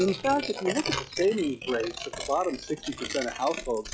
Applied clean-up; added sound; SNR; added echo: classical method log-MMSE.